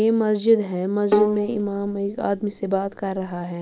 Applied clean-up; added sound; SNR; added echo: none; Bowed string instrument; 6 dB; none.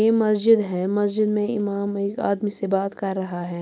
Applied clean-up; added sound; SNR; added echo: none; none; none; none.